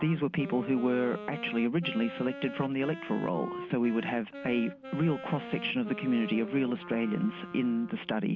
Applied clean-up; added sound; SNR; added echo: none; Wind instrument, woodwind instrument; 12 dB; none.